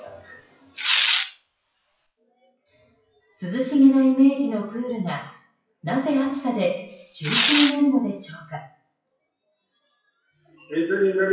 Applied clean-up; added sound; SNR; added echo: classical method WPE with log-MMSE.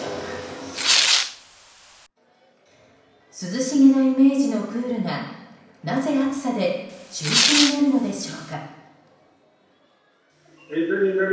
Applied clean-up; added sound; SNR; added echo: none; Tearing; -1 dB; reverberation time 0.9 s.